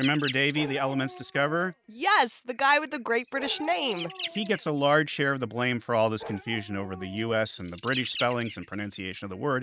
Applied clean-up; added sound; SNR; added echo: neural mask model RNNoise.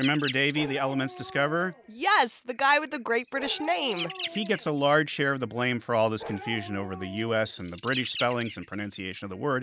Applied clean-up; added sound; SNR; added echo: none; Bird + Bark; 13 dB; none.